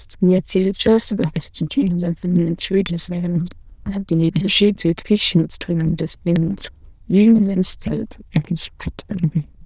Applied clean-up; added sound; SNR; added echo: neural diffusion model UNIVERSE++.